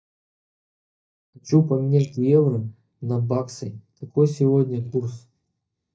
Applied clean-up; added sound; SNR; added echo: neural mask model DeepFilterNet 3.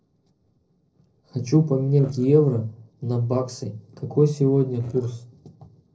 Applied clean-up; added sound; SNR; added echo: neural separator model SepFormer DNS4.